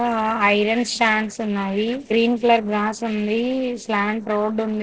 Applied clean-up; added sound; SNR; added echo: neural separator model SepFormer DNS4.